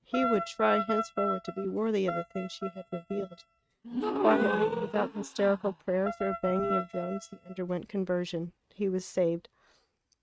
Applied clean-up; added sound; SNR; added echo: neural mask model RNNoise.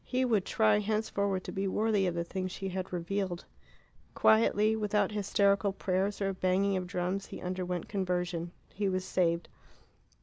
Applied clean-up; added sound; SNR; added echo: none; none; none; none.